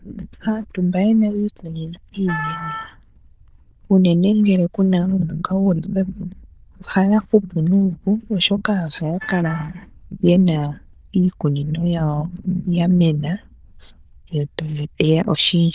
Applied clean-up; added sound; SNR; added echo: neural diffusion model UNIVERSE++.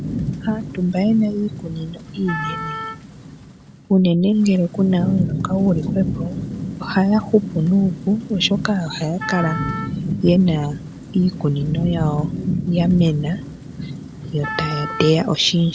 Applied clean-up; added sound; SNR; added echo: none; Wind instrument, woodwind instrument + Rain / Thunderstorm; 7 dB; none.